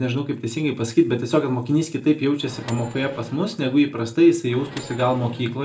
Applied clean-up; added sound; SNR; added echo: none; Microwave oven; 17 dB; reverberation time 0.3 s.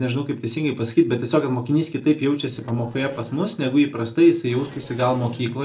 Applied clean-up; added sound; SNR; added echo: neural separator model SepFormer DNS4.